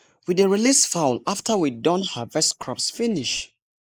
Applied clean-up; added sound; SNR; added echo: neural mask model Resemble Enhance denoiser.